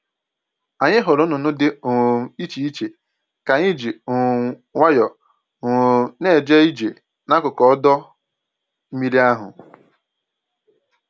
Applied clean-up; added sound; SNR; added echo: none; none; none; none.